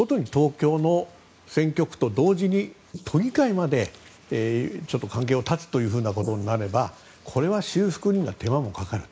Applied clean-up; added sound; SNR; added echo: neural mask model Resemble Enhance denoiser.